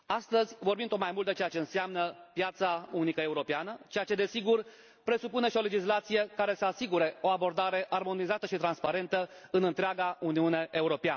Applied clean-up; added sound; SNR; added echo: none; none; none; none.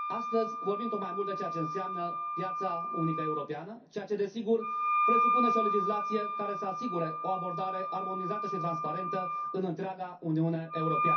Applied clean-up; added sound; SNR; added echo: none; Wind instrument, woodwind instrument; -1 dB; reverberation time 0.3 s.